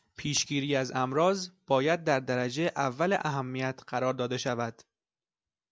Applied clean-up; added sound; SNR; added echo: none; none; none; none.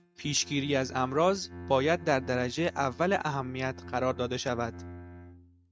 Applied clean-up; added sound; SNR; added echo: neural mask model RNNoise.